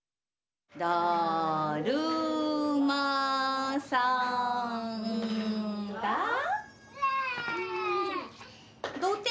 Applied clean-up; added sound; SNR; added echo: none; none; none; none.